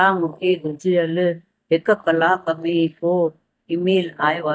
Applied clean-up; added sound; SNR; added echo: neural mask model DeepFilterNet 3.